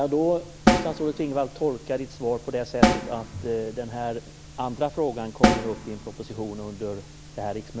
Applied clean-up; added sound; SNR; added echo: none; Snare drum; -2 dB; none.